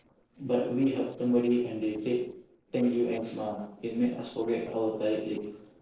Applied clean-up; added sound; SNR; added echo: neural separator model SepFormer DNS4.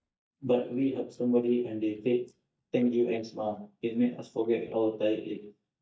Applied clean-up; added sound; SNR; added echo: neural mask model DeepFilterNet 3.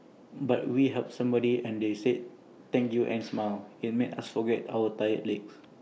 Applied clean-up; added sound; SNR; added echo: none; none; none; none.